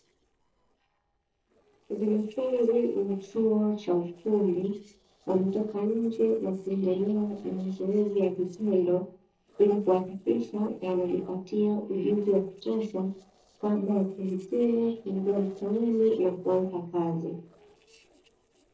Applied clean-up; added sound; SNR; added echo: neural separator model SepFormer DNS4.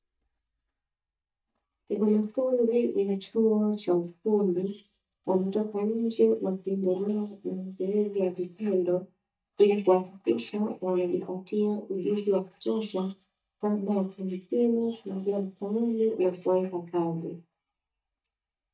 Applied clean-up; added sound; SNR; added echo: neural mask model DeepFilterNet 3.